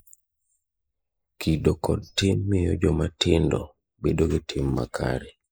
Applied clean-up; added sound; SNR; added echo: neural mask model Resemble Enhance denoiser.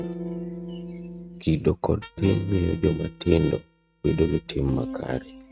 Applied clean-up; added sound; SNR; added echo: neural mask model RNNoise.